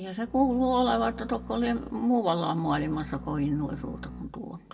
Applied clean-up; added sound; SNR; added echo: none; Bowed string instrument; 14 dB; reverberation time 1.0 s.